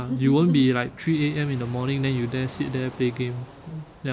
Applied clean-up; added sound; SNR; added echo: none; Fixed-wing aircraft, airplane; 19 dB; none.